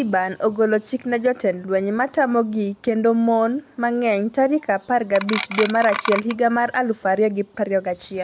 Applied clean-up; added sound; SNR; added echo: none; Clock; 7 dB; none.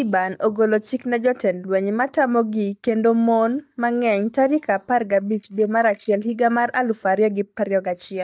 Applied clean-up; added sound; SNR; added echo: neural mask model DeepFilterNet 3.